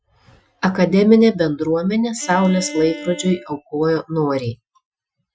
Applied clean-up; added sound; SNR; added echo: classical method Wiener filter.